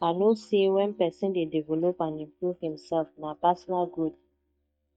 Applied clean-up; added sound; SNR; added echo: neural mask model DeepFilterNet 3.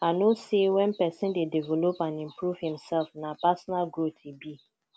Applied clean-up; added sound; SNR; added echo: none; none; none; none.